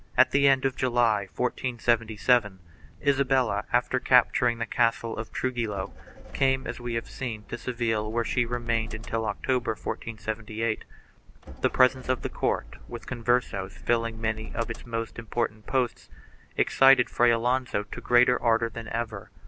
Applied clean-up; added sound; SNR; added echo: none; Motor vehicle (road); 9 dB; none.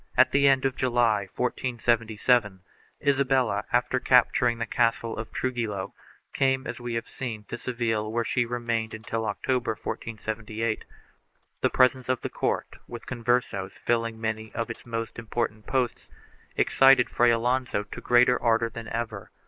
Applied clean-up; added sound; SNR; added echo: neural mask model Resemble Enhance denoiser.